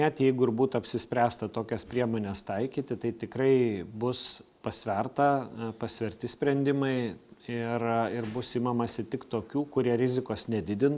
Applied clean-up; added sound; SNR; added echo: none; none; none; none.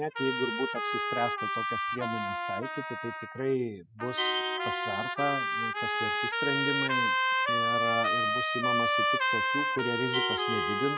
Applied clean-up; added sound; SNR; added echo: classical method spectral subtraction.